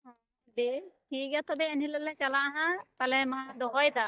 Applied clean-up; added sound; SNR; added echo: neural mask model DeepFilterNet 3.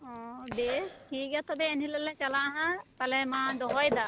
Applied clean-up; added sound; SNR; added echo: none; Chewing, mastication; 10 dB; none.